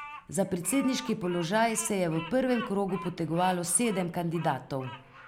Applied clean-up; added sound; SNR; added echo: none; Bird vocalization, bird call, bird song; 16 dB; none.